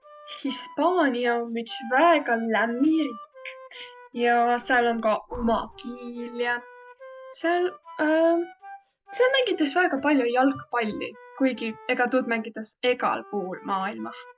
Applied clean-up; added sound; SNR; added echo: none; Wind instrument, woodwind instrument + Breathing; 19 dB; none.